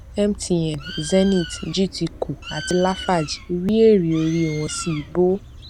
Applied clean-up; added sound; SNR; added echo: none; Bird; 15 dB; none.